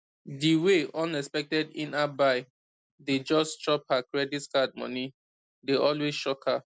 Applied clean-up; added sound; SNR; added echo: none; none; none; none.